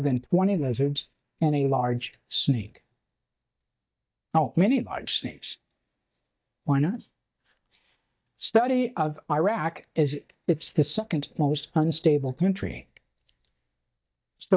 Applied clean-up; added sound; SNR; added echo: neural mask model DeepFilterNet 3.